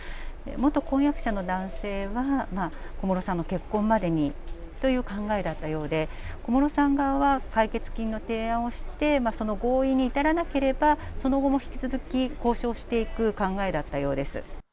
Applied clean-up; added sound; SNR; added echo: none; none; none; none.